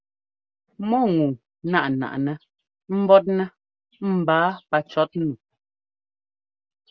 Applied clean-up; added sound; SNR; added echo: none; none; none; none.